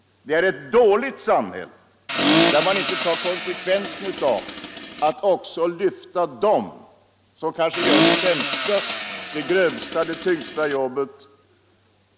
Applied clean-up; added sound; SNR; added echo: none; Accelerating, revving, vroom; 0 dB; none.